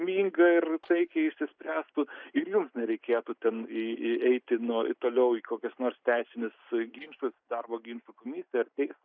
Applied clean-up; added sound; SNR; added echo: neural mask model DeepFilterNet 3.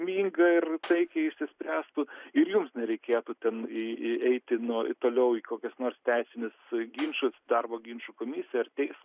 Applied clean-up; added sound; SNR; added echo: none; Clapping; 20 dB; none.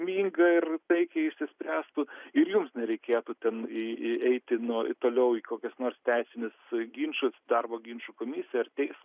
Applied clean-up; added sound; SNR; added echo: none; none; none; none.